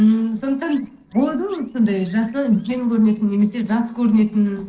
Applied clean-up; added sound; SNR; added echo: neural separator model SepFormer DNS4.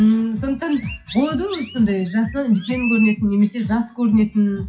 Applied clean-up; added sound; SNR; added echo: classical method WPE with log-MMSE.